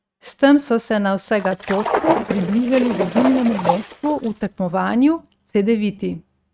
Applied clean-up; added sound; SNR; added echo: neural mask model RNNoise.